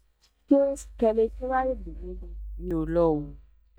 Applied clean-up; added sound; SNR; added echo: neural mask model DeepFilterNet 3.